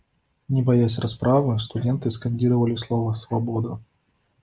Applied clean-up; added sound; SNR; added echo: none; none; none; none.